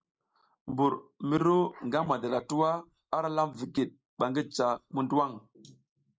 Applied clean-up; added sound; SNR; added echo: neural mask model Resemble Enhance denoiser.